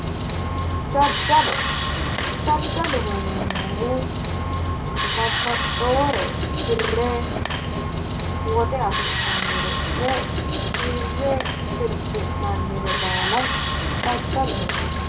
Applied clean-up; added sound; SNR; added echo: none; Sawing; -4 dB; reverberation time 0.2 s.